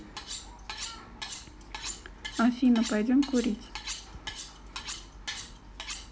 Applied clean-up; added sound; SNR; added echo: none; Cutlery, silverware; 10 dB; none.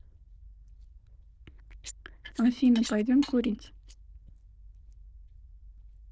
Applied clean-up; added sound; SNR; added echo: neural diffusion model UNIVERSE++.